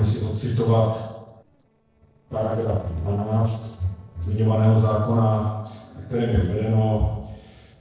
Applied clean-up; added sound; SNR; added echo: neural separator model SepFormer DNS4.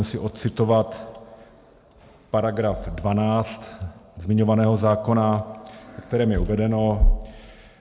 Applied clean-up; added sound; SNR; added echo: none; none; none; none.